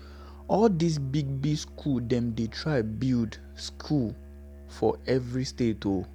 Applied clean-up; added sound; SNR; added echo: none; Musical instrument; 17 dB; none.